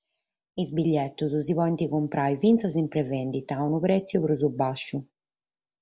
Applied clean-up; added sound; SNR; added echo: none; none; none; none.